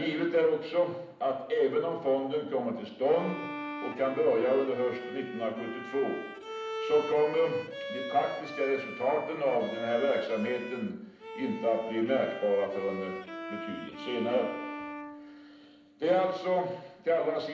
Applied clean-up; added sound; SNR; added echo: none; Bowed string instrument; 11 dB; reverberation time 0.8 s.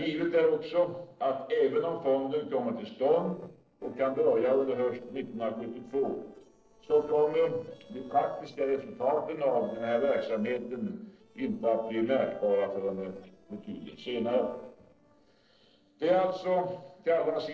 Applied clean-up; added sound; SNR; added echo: neural separator model SepFormer DNS4.